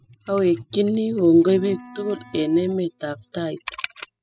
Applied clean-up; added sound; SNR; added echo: classical method spectral subtraction.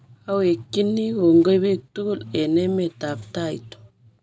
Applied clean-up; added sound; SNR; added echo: none; none; none; none.